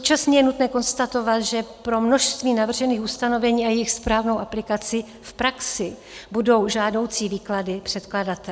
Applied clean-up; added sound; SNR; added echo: none; none; none; none.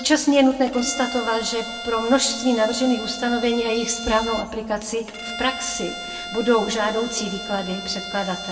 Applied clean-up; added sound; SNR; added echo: none; Bowed string instrument; 11 dB; reverberation time 1.7 s.